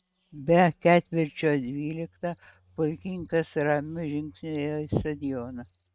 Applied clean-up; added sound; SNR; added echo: neural mask model RNNoise.